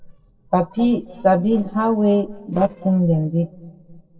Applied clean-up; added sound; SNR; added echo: neural separator model SepFormer DNS4.